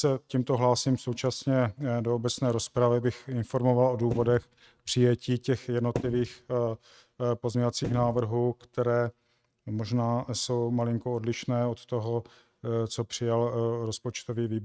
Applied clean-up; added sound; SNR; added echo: neural mask model RNNoise.